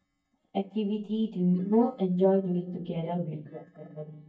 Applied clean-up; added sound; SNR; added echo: neural mask model DeepFilterNet 3.